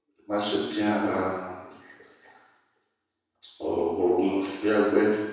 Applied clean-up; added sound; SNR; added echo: none; none; none; reverberation time 1.0 s.